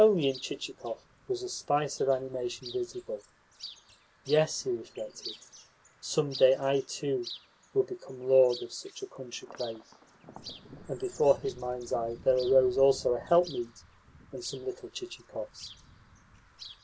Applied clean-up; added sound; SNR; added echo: none; Thunder + Chirp, tweet; 19 dB; none.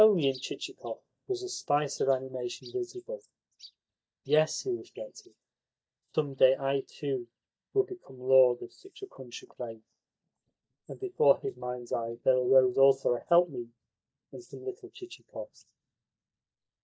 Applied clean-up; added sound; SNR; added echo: neural mask model DeepFilterNet 3.